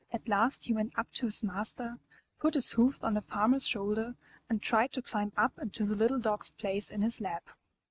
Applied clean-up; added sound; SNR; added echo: neural mask model RNNoise.